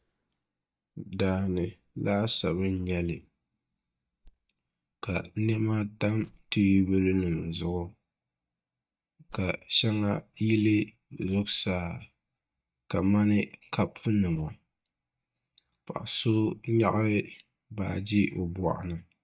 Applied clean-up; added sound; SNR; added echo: neural mask model DeepFilterNet 3.